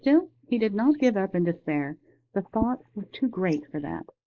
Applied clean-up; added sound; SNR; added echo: neural mask model Resemble Enhance denoiser.